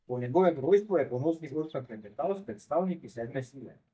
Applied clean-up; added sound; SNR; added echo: neural mask model DeepFilterNet 3.